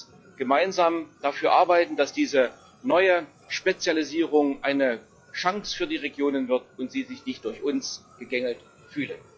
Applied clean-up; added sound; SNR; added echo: classical method log-MMSE.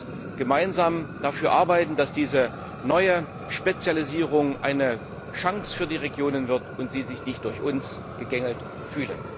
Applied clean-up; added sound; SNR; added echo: none; Fire; 11 dB; none.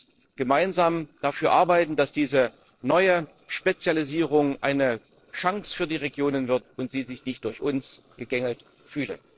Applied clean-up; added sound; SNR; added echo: neural separator model SepFormer DNS4.